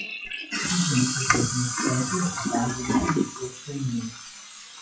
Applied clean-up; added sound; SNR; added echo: classical method WPE with log-MMSE.